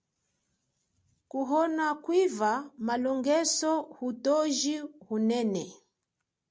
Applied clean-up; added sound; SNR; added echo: none; none; none; none.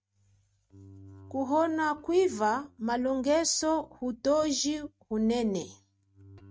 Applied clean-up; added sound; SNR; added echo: neural mask model RNNoise.